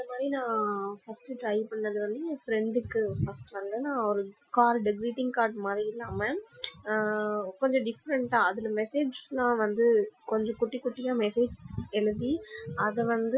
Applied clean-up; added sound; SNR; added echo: classical method Wiener filter.